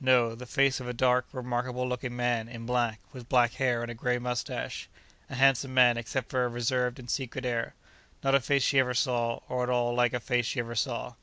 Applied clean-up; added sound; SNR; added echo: none; none; none; none.